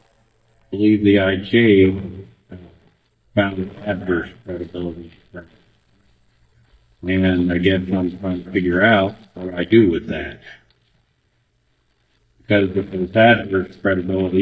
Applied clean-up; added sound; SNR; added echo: neural mask model DeepFilterNet 3.